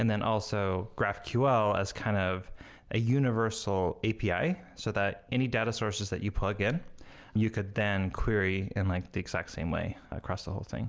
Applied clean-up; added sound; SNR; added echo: none; none; none; none.